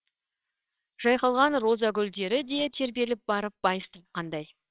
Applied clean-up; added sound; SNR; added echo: neural separator model SepFormer WHAMR!.